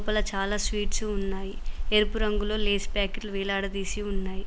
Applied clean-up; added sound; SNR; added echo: none; Rain; -2 dB; none.